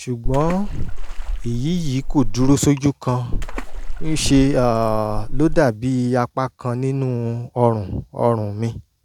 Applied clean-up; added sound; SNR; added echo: none; Water / Splash, splatter; 1 dB; none.